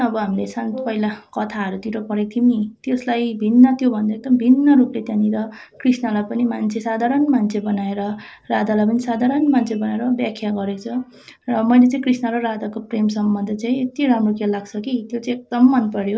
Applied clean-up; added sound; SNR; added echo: neural separator model SepFormer DNS4.